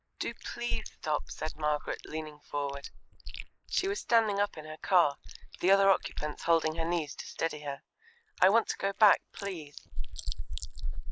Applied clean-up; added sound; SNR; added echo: neural mask model Resemble Enhance denoiser.